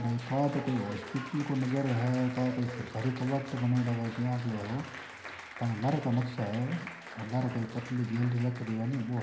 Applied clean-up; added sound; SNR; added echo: none; Applause; 13 dB; reverberation time 0.9 s.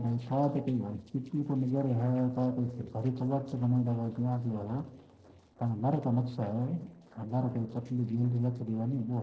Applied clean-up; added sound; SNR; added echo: neural separator model SepFormer DNS4.